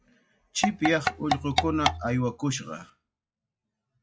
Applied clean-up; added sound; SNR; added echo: classical method log-MMSE.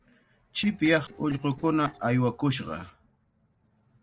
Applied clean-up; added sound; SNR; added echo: neural separator model SepFormer DNS4.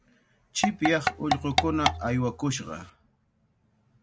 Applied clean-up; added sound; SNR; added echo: none; Tap / Percussion; 0 dB; none.